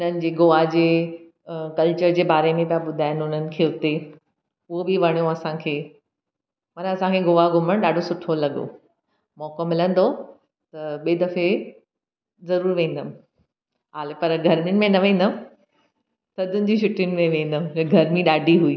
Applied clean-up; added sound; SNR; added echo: none; none; none; none.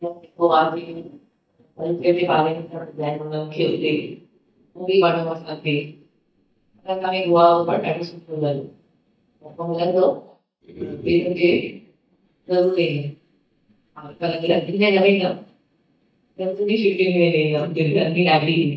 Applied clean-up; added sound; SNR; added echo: neural mask model DeepFilterNet 3.